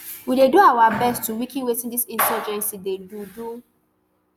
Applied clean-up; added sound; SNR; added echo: none; none; none; none.